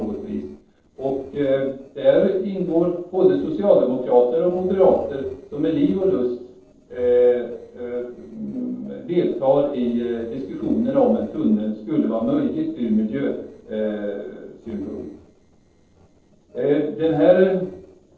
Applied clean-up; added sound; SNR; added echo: neural separator model SepFormer DNS4.